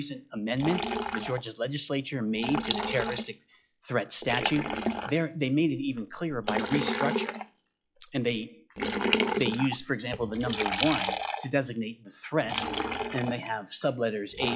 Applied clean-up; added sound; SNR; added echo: classical method log-MMSE.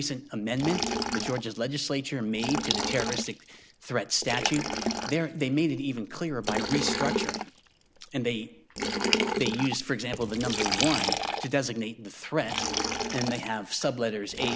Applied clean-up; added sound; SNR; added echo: none; Liquid; 2 dB; none.